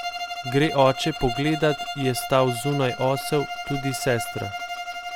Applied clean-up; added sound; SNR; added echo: none; Bowed string instrument; 8 dB; none.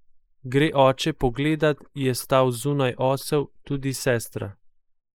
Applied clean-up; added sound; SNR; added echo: neural mask model Resemble Enhance denoiser.